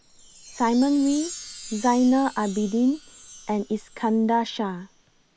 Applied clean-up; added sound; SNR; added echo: none; Chime; 18 dB; none.